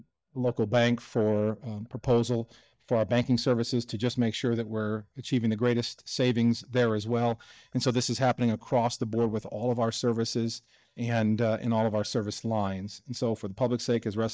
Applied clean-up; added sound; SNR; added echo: neural mask model DeepFilterNet 3.